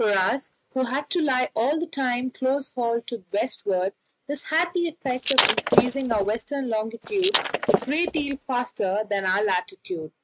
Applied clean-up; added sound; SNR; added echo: neural mask model RNNoise.